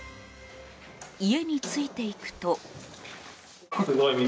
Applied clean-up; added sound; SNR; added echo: none; none; none; none.